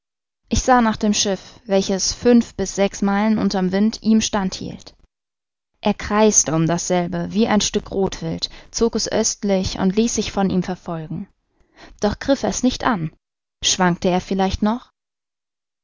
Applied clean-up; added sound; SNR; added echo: none; none; none; none.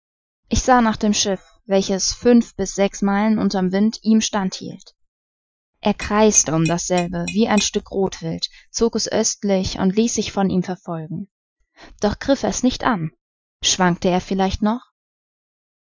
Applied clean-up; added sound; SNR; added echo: classical method Wiener filter.